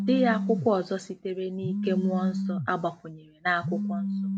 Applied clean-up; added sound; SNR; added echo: none; Telephone; 3 dB; none.